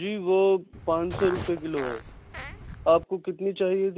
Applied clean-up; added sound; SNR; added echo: none; Fart; 12 dB; none.